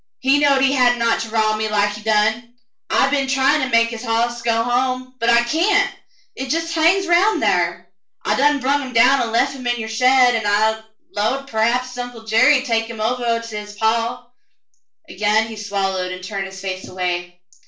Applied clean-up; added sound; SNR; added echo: none; none; none; reverberation time 0.3 s.